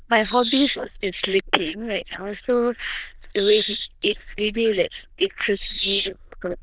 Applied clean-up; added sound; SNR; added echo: neural diffusion model UNIVERSE++.